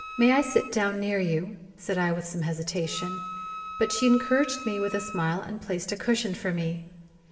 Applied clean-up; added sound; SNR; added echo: none; Wind instrument, woodwind instrument; 13 dB; reverberation time 0.9 s.